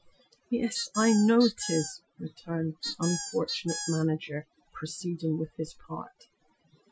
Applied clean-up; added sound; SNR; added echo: classical method Wiener filter.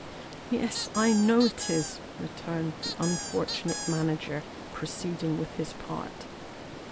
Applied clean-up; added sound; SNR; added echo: none; Squeak + Stream; 8 dB; none.